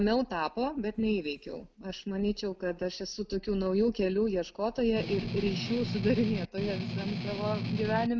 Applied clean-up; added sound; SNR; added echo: none; Strum; 4 dB; none.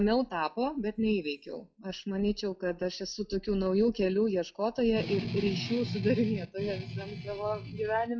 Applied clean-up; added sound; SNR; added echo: classical method log-MMSE.